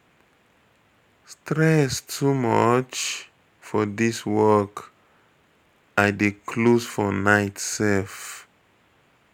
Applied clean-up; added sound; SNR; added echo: none; none; none; none.